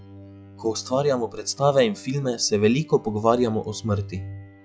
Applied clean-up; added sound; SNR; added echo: classical method log-MMSE.